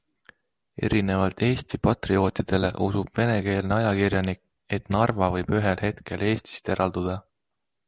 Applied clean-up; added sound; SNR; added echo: none; none; none; none.